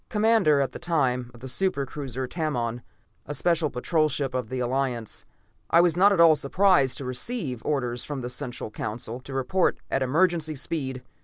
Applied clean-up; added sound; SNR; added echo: none; none; none; none.